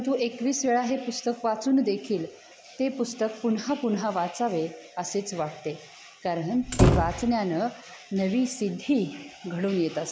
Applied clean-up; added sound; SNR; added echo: none; Slam; -3 dB; none.